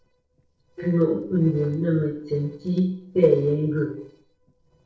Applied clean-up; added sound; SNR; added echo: neural separator model SepFormer DNS4.